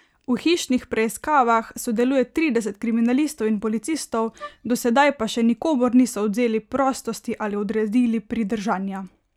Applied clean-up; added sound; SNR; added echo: neural mask model DeepFilterNet 3.